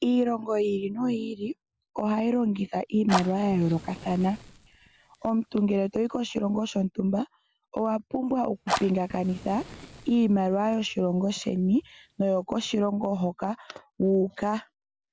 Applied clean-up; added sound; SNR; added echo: none; Fire; 12 dB; none.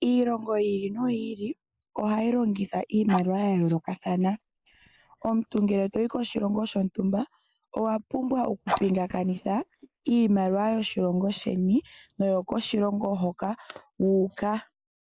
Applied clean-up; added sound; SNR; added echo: neural mask model Resemble Enhance denoiser.